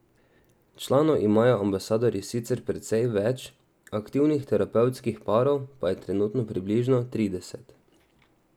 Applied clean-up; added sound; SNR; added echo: none; none; none; none.